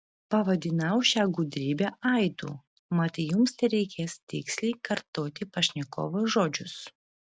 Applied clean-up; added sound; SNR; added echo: none; none; none; none.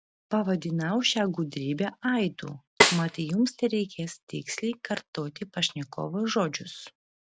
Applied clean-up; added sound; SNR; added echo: none; Snare drum; -2 dB; none.